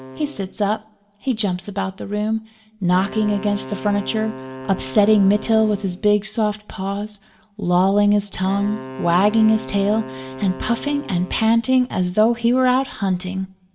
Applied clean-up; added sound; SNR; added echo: none; Wind instrument, woodwind instrument; 16 dB; reverberation time 0.4 s.